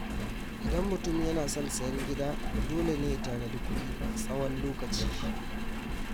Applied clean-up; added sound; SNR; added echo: none; Engine; -2 dB; none.